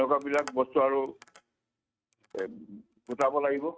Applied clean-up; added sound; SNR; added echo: neural mask model RNNoise.